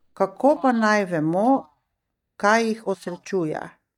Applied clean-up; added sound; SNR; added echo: neural mask model DeepFilterNet 3.